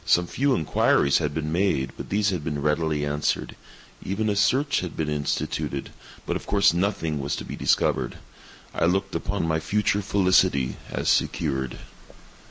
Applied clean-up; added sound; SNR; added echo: none; none; none; none.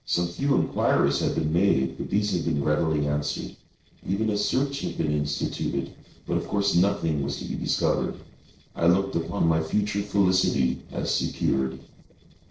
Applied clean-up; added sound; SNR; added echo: neural separator model SepFormer DNS4.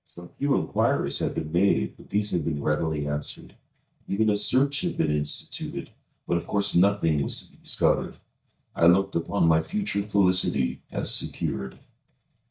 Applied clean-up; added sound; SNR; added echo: neural mask model DeepFilterNet 3.